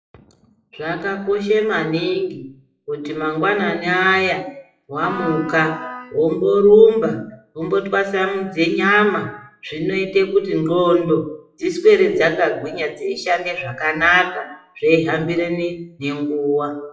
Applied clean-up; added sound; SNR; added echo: classical method WPE with log-MMSE.